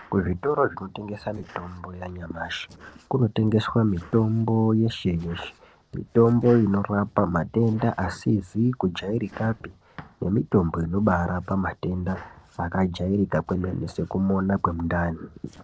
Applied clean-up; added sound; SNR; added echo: neural separator model SepFormer DNS4.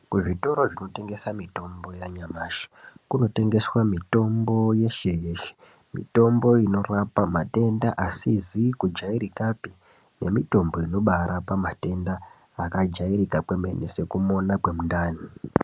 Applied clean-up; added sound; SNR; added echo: none; none; none; none.